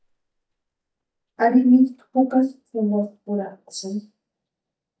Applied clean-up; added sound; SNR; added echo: neural mask model DeepFilterNet 3.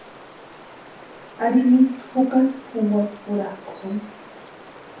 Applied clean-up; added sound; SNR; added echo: none; Stream; 19 dB; reverberation time 0.7 s.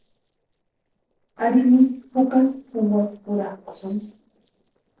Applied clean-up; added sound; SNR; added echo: neural separator model SepFormer DNS4.